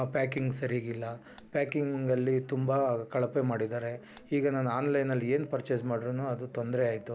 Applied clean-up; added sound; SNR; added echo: none; Raindrop; 19 dB; none.